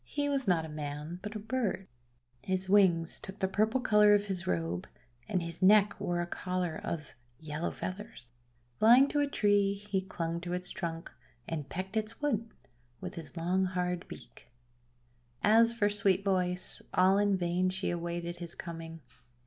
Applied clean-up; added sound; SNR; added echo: none; none; none; none.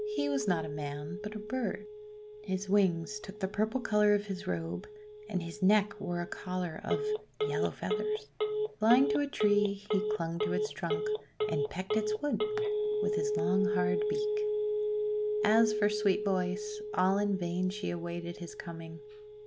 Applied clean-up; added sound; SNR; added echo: none; Telephone; 2 dB; none.